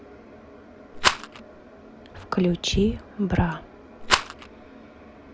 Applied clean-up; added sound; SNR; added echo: none; Rattle; -3 dB; none.